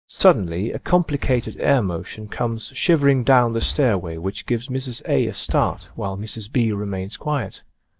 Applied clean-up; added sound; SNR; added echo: neural mask model DeepFilterNet 3.